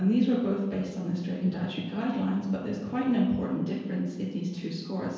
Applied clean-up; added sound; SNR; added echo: none; none; none; reverberation time 1.2 s.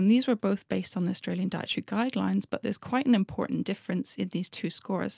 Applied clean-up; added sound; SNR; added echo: none; none; none; none.